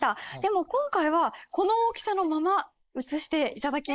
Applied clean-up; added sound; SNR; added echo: neural mask model Resemble Enhance denoiser.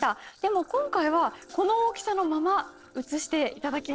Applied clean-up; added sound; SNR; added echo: neural separator model SepFormer DNS4.